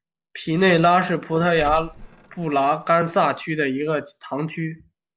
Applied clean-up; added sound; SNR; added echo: none; Mechanisms; 18 dB; none.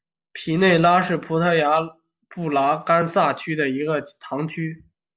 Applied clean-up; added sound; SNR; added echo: none; none; none; none.